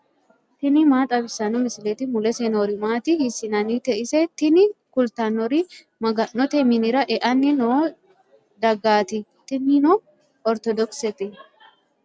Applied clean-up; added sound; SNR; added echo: none; none; none; none.